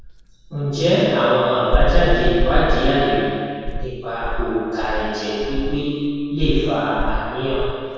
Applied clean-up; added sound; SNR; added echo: none; Insect; 2 dB; reverberation time 2.2 s.